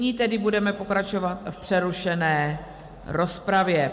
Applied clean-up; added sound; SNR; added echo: none; none; none; none.